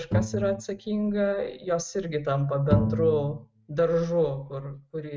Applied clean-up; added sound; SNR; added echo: neural mask model RNNoise.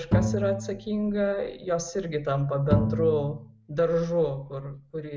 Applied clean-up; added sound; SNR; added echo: none; Bowed string instrument; 1 dB; none.